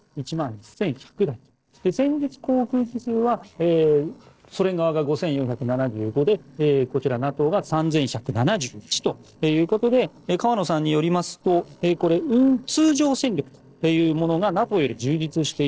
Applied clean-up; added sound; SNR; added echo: neural separator model SepFormer DNS4.